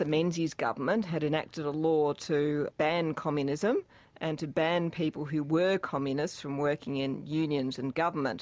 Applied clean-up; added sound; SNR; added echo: none; none; none; none.